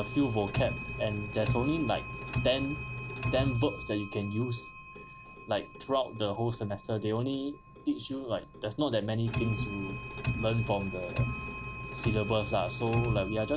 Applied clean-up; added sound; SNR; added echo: none; Clock; 5 dB; none.